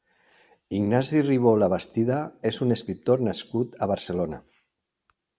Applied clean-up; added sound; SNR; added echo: none; none; none; none.